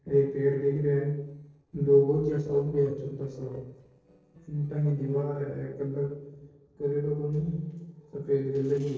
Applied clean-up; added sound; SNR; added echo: neural separator model SepFormer DNS4.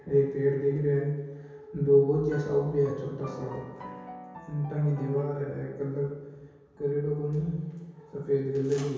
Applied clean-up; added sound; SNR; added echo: none; Piano; 16 dB; reverberation time 1.2 s.